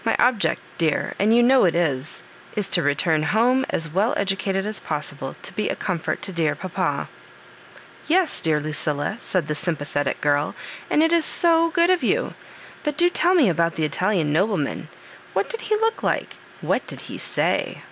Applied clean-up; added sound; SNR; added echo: none; none; none; none.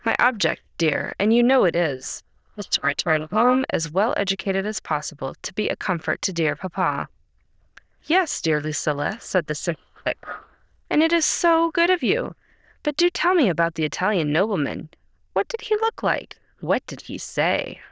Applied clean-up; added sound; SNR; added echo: neural diffusion model UNIVERSE++.